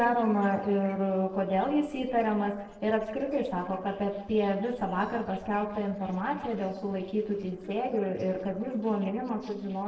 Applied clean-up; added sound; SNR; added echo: neural separator model SepFormer DNS4.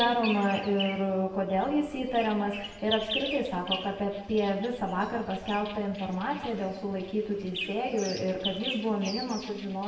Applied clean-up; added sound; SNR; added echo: none; Bird vocalization, bird call, bird song; 10 dB; reverberation time 1.2 s.